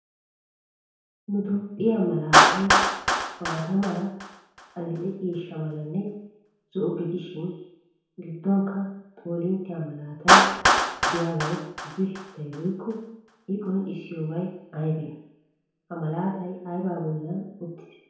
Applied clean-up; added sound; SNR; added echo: none; Clapping; -2 dB; reverberation time 0.9 s.